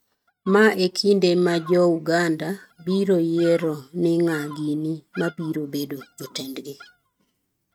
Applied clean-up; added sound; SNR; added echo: neural mask model RNNoise.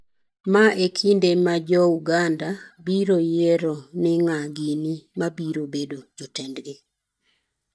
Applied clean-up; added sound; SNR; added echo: neural mask model DeepFilterNet 3.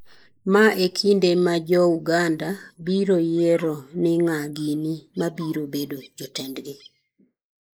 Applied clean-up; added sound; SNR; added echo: neural mask model Resemble Enhance denoiser.